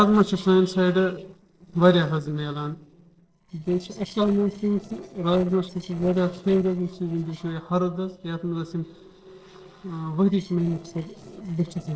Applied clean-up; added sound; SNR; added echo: neural separator model SepFormer DNS4.